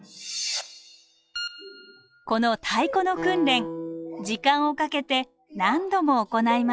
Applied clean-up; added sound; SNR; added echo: classical method log-MMSE.